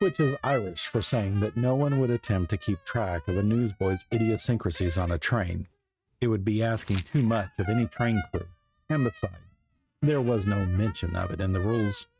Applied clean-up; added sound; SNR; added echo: neural mask model RNNoise.